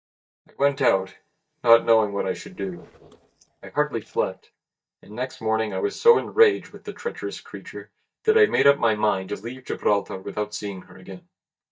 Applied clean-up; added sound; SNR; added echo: neural mask model DeepFilterNet 3.